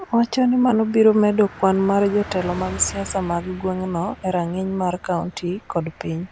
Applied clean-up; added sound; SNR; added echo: none; Car passing by; 18 dB; none.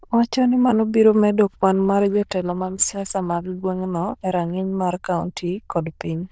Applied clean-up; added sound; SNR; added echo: neural diffusion model UNIVERSE++.